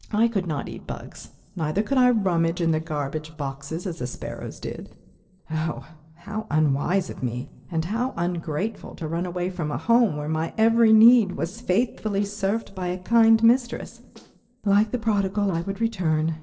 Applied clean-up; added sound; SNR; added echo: neural separator model SepFormer DNS4.